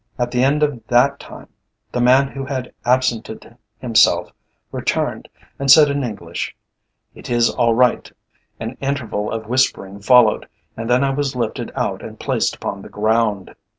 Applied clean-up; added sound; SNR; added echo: none; none; none; none.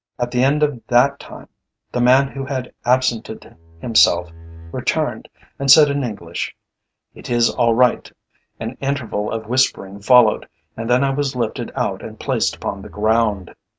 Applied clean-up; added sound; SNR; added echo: neural mask model RNNoise.